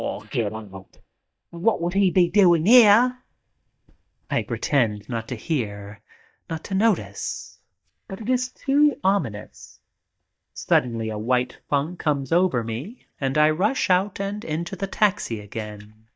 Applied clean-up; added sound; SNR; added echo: neural mask model DeepFilterNet 3.